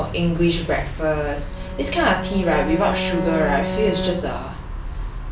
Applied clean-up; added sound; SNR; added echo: none; Bowed string instrument; 7 dB; none.